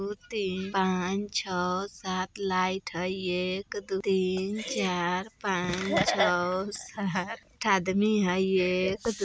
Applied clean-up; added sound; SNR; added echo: none; none; none; none.